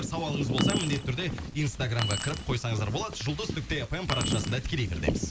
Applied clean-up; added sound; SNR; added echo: none; Bird vocalization, bird call, bird song + Keys jangling; 2 dB; none.